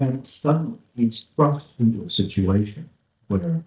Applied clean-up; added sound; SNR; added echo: neural mask model DeepFilterNet 3.